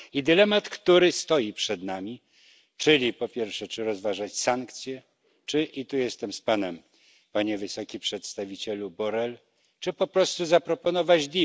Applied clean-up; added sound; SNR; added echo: none; none; none; none.